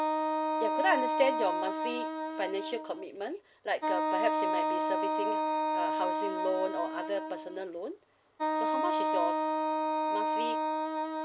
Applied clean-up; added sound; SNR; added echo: none; Wind instrument, woodwind instrument; -4 dB; none.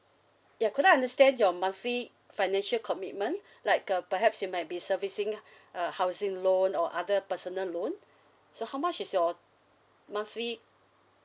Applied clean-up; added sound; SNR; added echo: none; none; none; none.